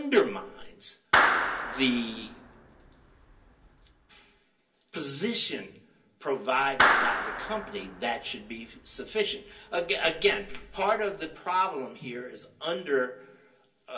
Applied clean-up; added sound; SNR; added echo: none; Clapping; -2 dB; reverberation time 0.3 s.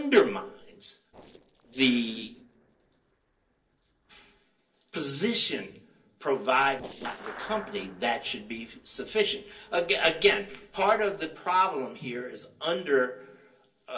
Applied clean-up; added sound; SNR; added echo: neural separator model SepFormer DNS4.